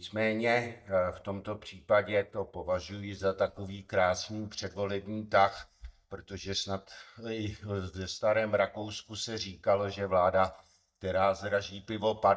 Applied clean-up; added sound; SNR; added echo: neural mask model DeepFilterNet 3.